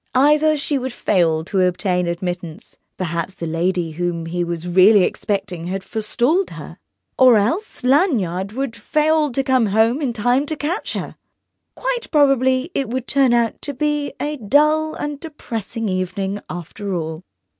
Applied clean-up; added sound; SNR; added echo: none; none; none; none.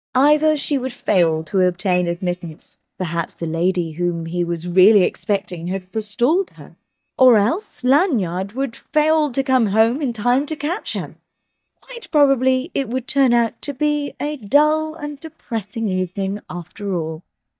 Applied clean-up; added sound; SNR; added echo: neural mask model DeepFilterNet 3.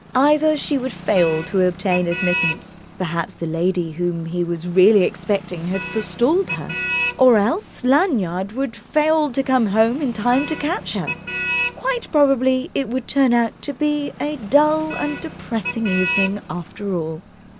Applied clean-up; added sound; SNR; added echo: none; Motor vehicle (road); 10 dB; none.